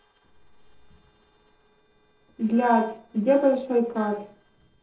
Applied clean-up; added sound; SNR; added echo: neural separator model SepFormer DNS4.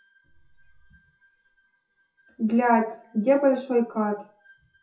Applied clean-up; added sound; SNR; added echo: classical method WPE with log-MMSE.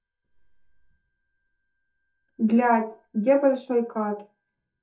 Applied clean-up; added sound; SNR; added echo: neural mask model DeepFilterNet 3.